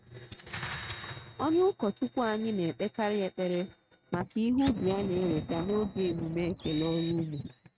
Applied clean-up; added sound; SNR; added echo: neural mask model RNNoise.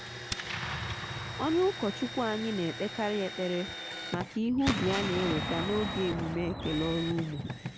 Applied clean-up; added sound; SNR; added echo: none; Explosion + Drill; 4 dB; none.